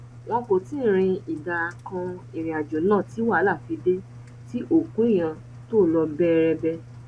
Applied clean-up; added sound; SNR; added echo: none; Engine; 18 dB; none.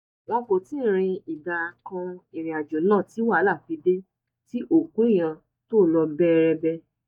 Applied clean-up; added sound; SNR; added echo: neural mask model DeepFilterNet 3.